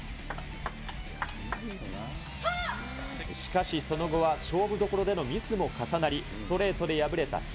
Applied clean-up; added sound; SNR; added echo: none; none; none; none.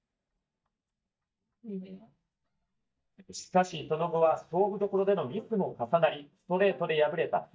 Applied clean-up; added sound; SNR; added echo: neural mask model DeepFilterNet 3.